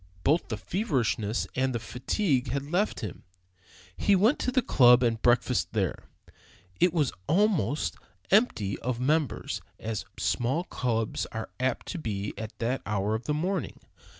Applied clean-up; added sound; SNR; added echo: none; none; none; none.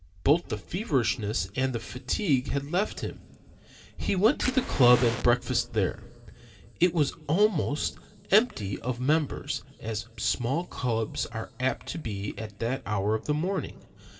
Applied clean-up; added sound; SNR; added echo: none; Fire; 11 dB; reverberation time 2.1 s.